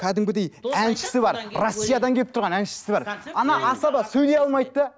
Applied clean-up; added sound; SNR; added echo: none; none; none; none.